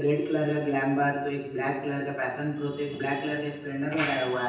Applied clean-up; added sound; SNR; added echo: none; none; none; reverberation time 0.9 s.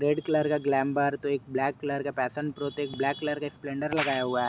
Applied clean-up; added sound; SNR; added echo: none; none; none; none.